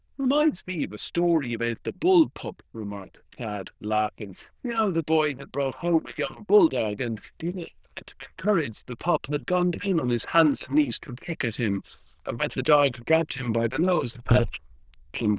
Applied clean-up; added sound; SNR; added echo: neural diffusion model UNIVERSE++.